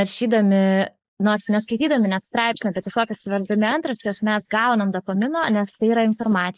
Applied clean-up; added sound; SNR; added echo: neural mask model Resemble Enhance denoiser.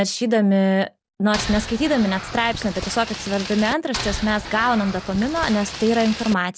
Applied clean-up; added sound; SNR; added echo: none; Boat, Water vehicle; 10 dB; none.